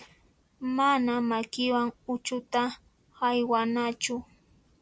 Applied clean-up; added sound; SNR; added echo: none; none; none; none.